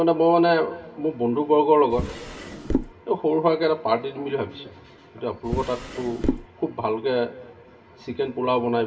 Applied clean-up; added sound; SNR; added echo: none; Drawer open or close; 5 dB; reverberation time 2.5 s.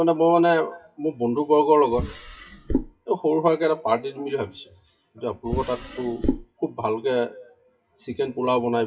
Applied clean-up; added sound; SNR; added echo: classical method WPE with log-MMSE.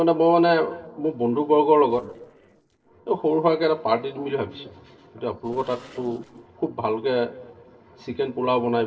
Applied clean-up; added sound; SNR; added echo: neural separator model SepFormer DNS4.